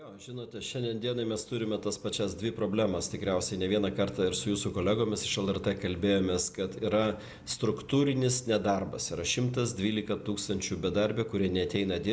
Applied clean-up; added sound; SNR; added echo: none; none; none; none.